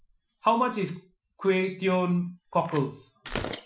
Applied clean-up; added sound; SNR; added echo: classical method Wiener filter.